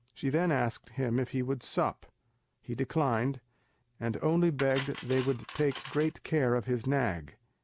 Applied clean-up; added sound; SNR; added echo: none; Cutlery, silverware; 15 dB; none.